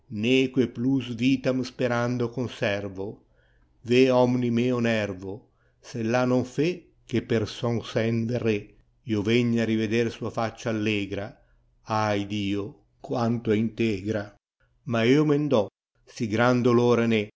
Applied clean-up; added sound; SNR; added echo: none; none; none; none.